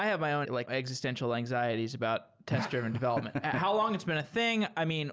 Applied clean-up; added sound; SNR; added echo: none; none; none; none.